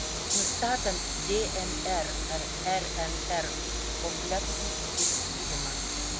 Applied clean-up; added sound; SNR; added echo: none; Train; -4 dB; none.